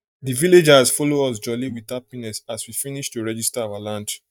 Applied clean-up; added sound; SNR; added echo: neural mask model DeepFilterNet 3.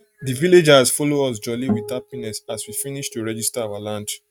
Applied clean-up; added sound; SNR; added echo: neural mask model RNNoise.